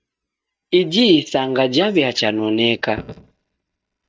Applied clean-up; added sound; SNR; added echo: neural mask model DeepFilterNet 3.